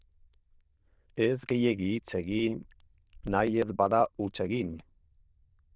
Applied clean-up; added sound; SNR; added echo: neural diffusion model UNIVERSE++.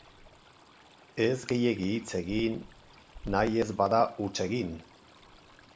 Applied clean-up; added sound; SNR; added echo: none; Stream; 19 dB; none.